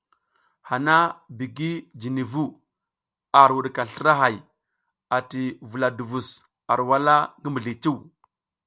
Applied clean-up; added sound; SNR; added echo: none; none; none; none.